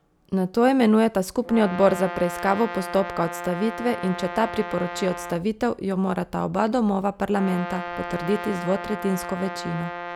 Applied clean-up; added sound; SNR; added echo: none; Brass instrument; 11 dB; none.